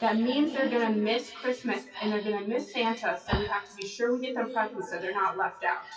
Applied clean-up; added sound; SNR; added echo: classical method WPE with log-MMSE.